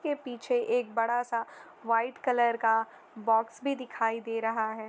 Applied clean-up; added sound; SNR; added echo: none; none; none; none.